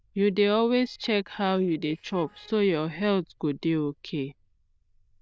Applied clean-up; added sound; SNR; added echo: neural diffusion model UNIVERSE++.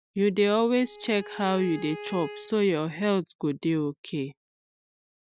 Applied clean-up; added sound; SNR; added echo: none; Bowed string instrument; 15 dB; none.